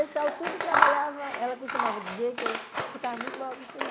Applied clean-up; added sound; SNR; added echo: none; Scissors; -2 dB; none.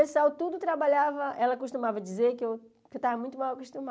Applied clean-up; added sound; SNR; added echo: none; none; none; none.